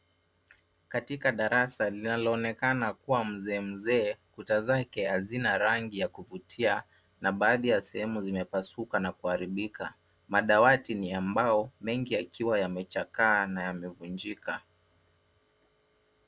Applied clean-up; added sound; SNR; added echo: none; none; none; none.